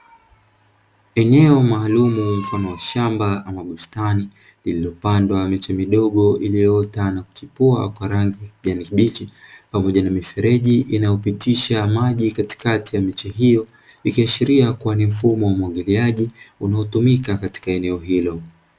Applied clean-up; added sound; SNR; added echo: none; none; none; none.